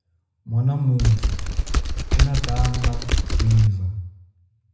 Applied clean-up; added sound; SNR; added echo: none; Typing; -3 dB; reverberation time 0.8 s.